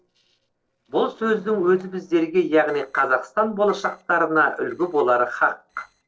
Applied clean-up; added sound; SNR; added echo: neural separator model SepFormer DNS4.